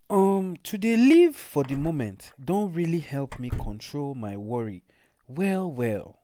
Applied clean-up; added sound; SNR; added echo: none; Door / Car; 15 dB; none.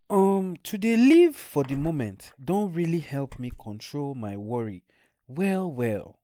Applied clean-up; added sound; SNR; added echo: neural mask model DeepFilterNet 3.